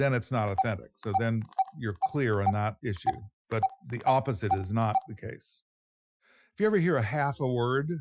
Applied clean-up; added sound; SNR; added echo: classical method Wiener filter.